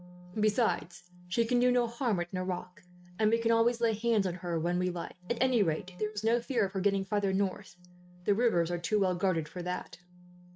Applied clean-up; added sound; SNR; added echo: neural mask model RNNoise.